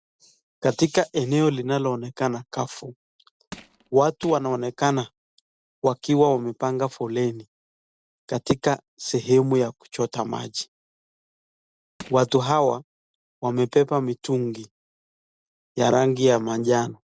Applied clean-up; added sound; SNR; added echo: neural separator model SepFormer DNS4.